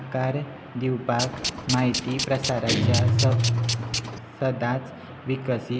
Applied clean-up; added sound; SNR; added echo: none; Tools + Guitar; 0 dB; none.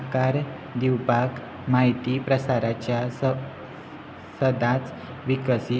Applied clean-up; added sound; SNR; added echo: none; none; none; none.